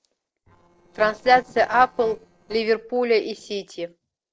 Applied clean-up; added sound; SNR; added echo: neural separator model SepFormer DNS4.